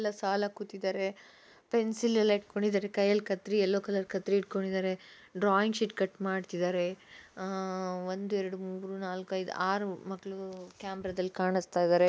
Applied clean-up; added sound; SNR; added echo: none; none; none; none.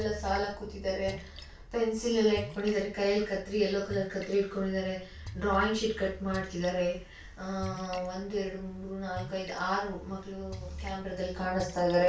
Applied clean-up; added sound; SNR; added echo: none; Splash, splatter; 13 dB; reverberation time 0.3 s.